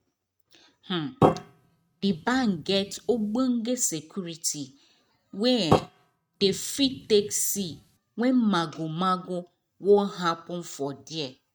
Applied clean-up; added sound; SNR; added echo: neural mask model RNNoise.